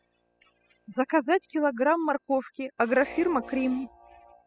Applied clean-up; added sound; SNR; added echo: classical method spectral subtraction.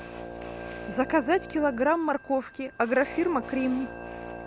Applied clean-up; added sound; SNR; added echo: none; Brass instrument + Telephone; 12 dB; none.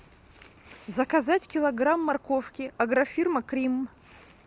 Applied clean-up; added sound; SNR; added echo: none; none; none; none.